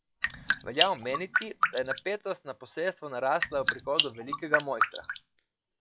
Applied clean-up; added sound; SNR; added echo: classical method log-MMSE.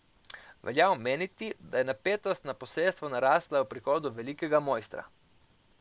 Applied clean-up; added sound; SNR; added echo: none; none; none; none.